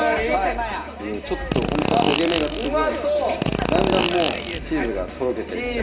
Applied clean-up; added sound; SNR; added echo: none; Fart; 2 dB; reverberation time 2.1 s.